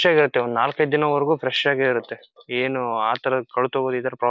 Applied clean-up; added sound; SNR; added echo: none; none; none; none.